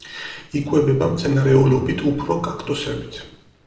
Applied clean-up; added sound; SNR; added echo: neural separator model SepFormer DNS4.